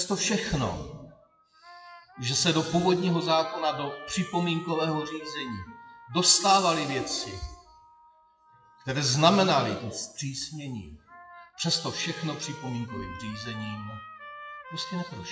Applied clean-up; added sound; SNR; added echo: classical method WPE with log-MMSE.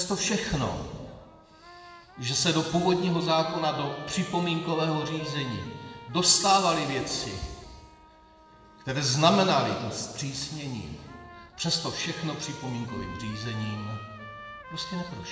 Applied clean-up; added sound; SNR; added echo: none; Trumpet; 17 dB; reverberation time 1.5 s.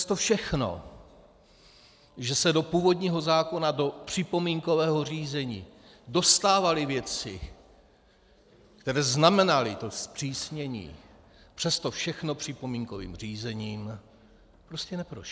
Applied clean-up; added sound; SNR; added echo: none; none; none; none.